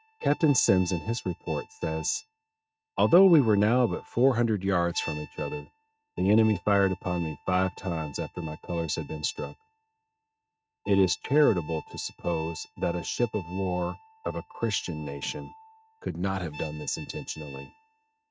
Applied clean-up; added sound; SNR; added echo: neural mask model RNNoise.